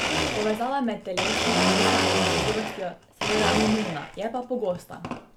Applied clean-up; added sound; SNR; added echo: none; Domestic sounds, home sounds; -3 dB; none.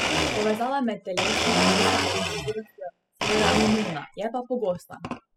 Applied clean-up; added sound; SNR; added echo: classical method spectral subtraction.